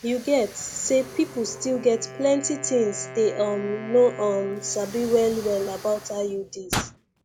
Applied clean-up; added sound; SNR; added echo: none; Explosion + Wind instrument, woodwind instrument; 13 dB; none.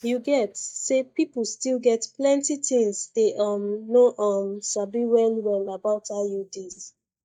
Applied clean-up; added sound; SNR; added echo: neural mask model DeepFilterNet 3.